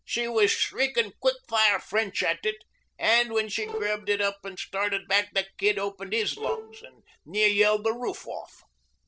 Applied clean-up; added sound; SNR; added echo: neural separator model SepFormer DNS4.